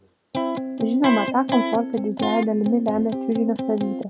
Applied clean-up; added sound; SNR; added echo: none; Electric guitar; 4 dB; none.